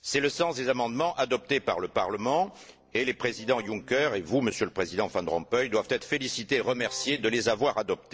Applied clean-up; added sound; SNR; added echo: neural separator model SepFormer DNS4.